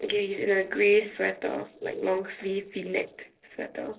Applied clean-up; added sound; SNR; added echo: neural separator model SepFormer DNS4.